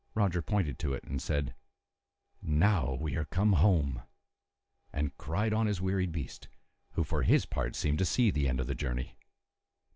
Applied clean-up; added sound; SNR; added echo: none; none; none; none.